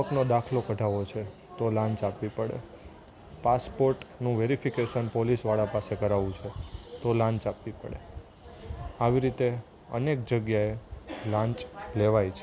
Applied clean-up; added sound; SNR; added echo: none; none; none; none.